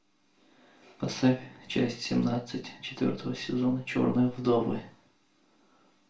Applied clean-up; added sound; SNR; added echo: none; none; none; reverberation time 0.3 s.